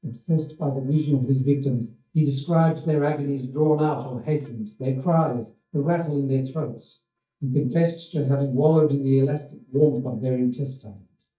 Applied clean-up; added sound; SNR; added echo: neural mask model DeepFilterNet 3.